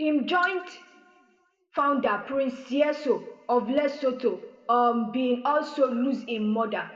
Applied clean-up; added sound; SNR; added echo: none; none; none; reverberation time 1.3 s.